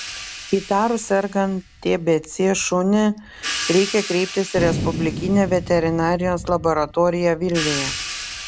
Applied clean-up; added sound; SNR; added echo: none; Thunder + Crash cymbal / Hi-hat; 9 dB; none.